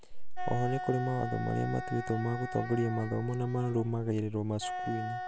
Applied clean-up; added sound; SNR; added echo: none; Wind instrument, woodwind instrument; 8 dB; none.